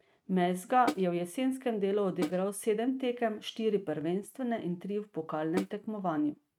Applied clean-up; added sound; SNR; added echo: neural mask model RNNoise.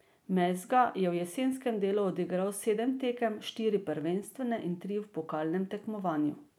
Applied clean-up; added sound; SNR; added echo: none; none; none; none.